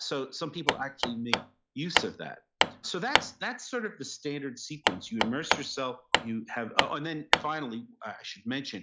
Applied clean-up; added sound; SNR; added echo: classical method log-MMSE.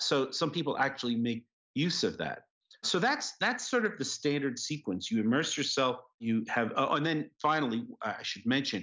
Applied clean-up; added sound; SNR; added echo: none; none; none; none.